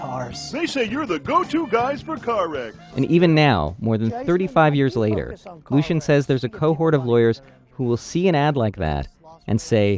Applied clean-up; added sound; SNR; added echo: none; none; none; none.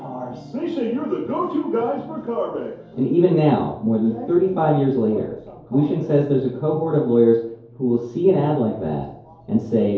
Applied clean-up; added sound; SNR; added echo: none; none; none; reverberation time 2.4 s.